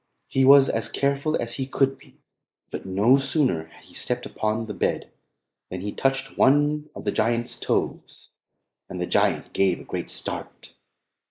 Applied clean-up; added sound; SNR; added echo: neural mask model Resemble Enhance denoiser.